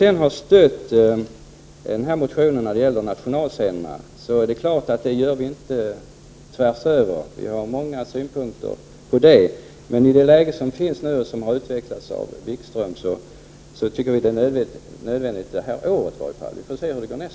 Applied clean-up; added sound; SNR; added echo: none; none; none; none.